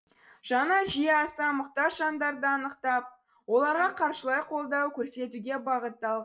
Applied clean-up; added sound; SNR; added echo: neural separator model SepFormer DNS4.